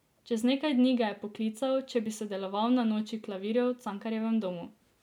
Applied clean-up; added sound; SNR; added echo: none; none; none; none.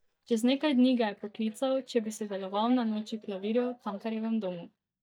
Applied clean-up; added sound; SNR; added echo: neural mask model DeepFilterNet 3.